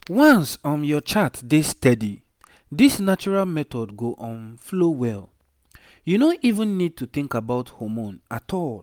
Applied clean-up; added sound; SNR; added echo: none; none; none; none.